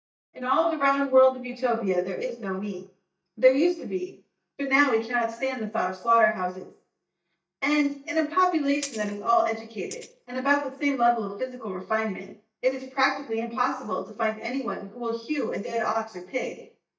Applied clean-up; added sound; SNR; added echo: neural mask model DeepFilterNet 3.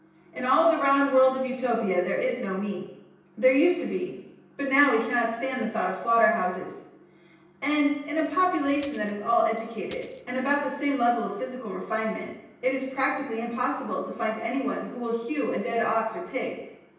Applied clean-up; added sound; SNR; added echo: none; Coin (dropping); 15 dB; reverberation time 0.9 s.